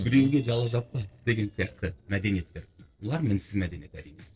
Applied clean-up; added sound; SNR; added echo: neural separator model SepFormer DNS4.